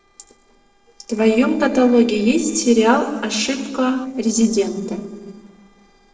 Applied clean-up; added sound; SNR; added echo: neural separator model SepFormer DNS4.